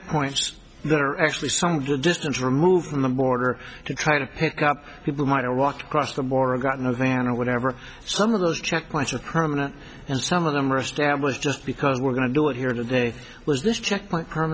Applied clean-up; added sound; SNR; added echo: none; none; none; none.